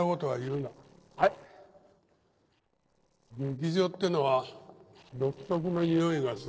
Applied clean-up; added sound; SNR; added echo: neural separator model SepFormer DNS4.